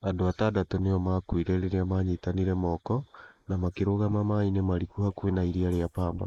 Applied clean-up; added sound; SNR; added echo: neural mask model Resemble Enhance denoiser.